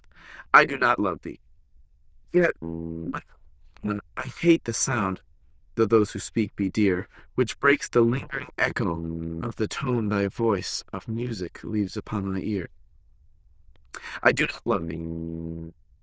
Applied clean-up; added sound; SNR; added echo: neural diffusion model UNIVERSE++.